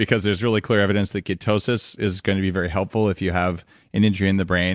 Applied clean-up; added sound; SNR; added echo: none; none; none; none.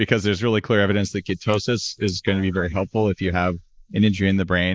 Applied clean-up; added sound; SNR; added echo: neural mask model Resemble Enhance denoiser.